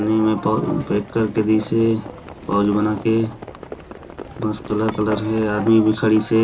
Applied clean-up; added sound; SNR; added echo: none; Livestock, farm animals, working animals; 15 dB; reverberation time 0.2 s.